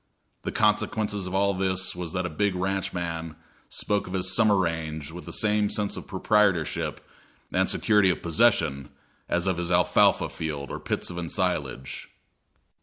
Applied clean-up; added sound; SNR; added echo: none; none; none; none.